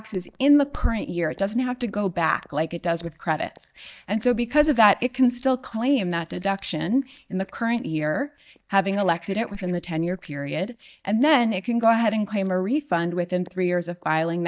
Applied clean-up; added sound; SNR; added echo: neural mask model DeepFilterNet 3.